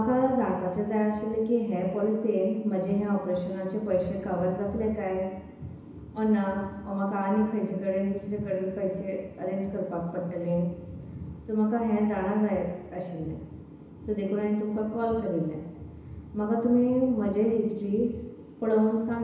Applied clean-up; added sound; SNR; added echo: none; none; none; reverberation time 1.0 s.